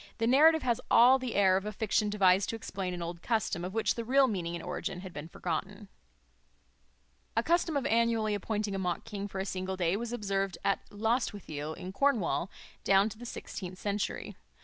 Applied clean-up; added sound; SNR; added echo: none; none; none; none.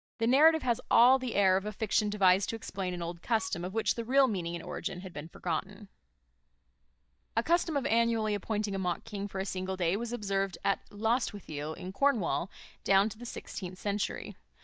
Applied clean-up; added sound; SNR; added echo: neural mask model DeepFilterNet 3.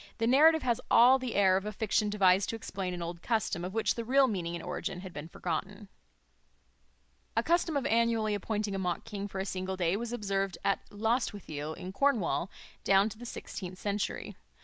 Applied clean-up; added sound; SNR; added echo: neural mask model Resemble Enhance denoiser.